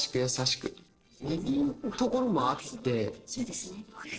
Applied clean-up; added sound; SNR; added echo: neural separator model SepFormer DNS4.